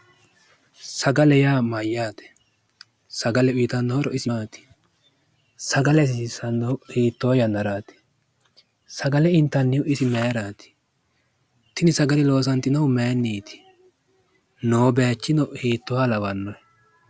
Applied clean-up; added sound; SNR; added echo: none; none; none; none.